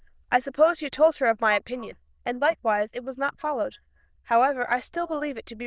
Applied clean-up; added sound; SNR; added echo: neural diffusion model UNIVERSE++.